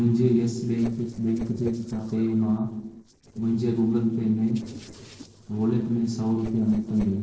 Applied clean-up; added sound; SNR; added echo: neural separator model SepFormer DNS4.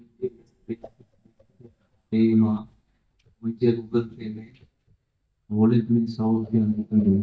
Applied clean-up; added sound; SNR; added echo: neural mask model DeepFilterNet 3.